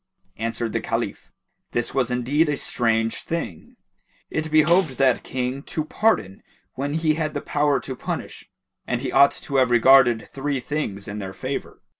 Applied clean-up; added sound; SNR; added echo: none; Snare drum; 15 dB; none.